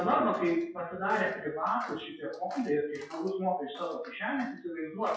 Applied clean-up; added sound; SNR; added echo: classical method WPE with log-MMSE.